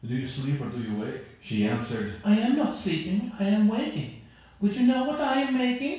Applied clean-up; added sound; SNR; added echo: none; none; none; reverberation time 0.6 s.